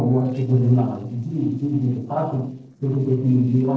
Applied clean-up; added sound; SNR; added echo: neural separator model SepFormer DNS4.